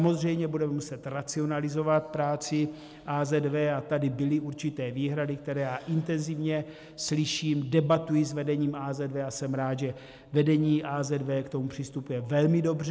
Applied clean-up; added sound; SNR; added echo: none; none; none; none.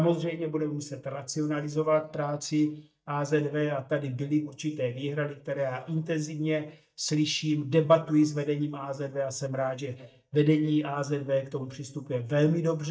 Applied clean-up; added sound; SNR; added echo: neural mask model DeepFilterNet 3.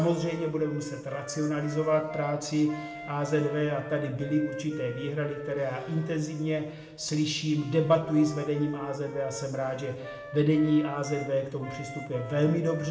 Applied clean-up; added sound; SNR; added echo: none; Wind instrument, woodwind instrument; 14 dB; reverberation time 0.9 s.